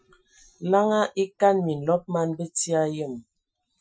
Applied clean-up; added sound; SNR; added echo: classical method Wiener filter.